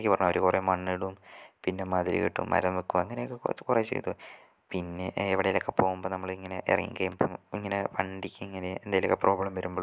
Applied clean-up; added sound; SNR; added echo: none; none; none; none.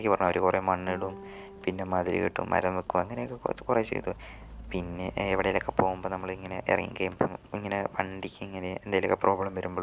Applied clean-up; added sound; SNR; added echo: none; Guitar + Rain; 18 dB; none.